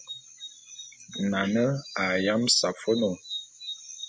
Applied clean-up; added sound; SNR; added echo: none; none; none; none.